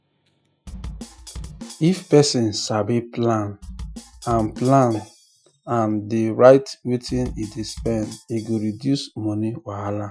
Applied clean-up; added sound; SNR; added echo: classical method Wiener filter.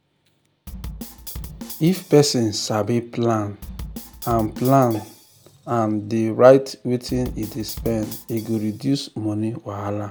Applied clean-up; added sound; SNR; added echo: none; Bass drum / Snare drum; 14 dB; none.